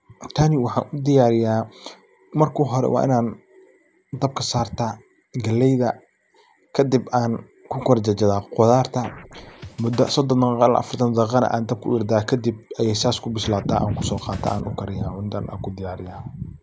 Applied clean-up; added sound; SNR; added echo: none; Scratching (performance technique); 18 dB; none.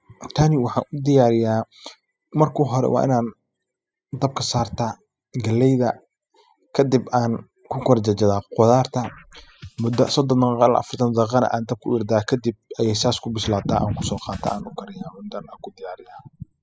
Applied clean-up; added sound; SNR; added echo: classical method spectral subtraction.